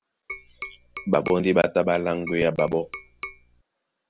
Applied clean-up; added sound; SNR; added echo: none; Tap; 14 dB; none.